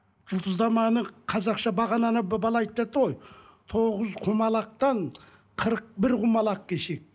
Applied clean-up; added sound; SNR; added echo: none; none; none; none.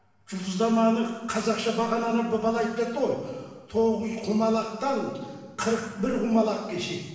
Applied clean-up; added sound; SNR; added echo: none; none; none; reverberation time 1.0 s.